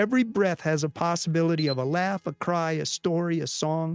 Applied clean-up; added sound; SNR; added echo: neural mask model RNNoise.